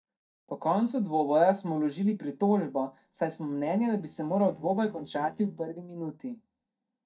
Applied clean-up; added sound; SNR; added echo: neural mask model DeepFilterNet 3.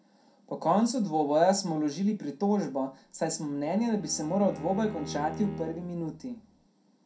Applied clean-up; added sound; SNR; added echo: none; Bowed string instrument; 13 dB; reverberation time 0.2 s.